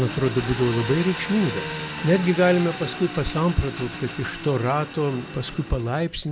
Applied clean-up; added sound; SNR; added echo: none; Engine; 10 dB; none.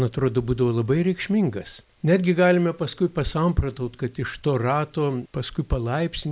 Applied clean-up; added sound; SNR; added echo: none; none; none; none.